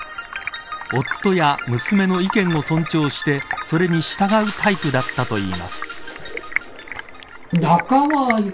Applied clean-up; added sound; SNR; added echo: none; Stream; 12 dB; none.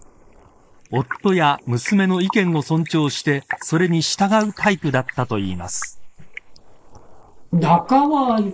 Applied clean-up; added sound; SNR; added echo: neural mask model Resemble Enhance denoiser.